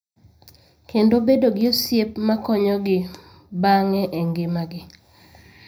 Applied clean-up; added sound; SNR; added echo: none; none; none; reverberation time 0.4 s.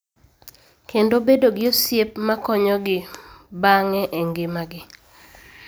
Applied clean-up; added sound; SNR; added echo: none; none; none; none.